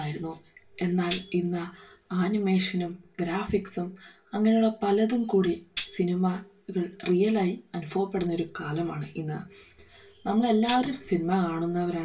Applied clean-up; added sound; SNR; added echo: none; Tambourine; -4 dB; reverberation time 0.2 s.